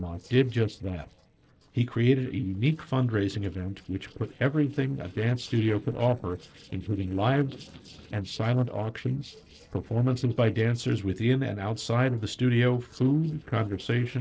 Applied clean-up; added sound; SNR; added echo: neural separator model SepFormer DNS4.